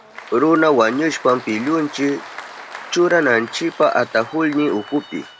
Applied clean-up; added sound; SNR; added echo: none; Applause; 18 dB; none.